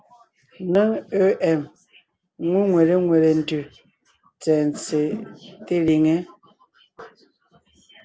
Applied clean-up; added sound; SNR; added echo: none; none; none; none.